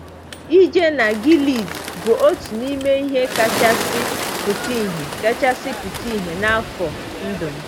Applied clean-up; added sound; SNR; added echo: none; Bird; 8 dB; none.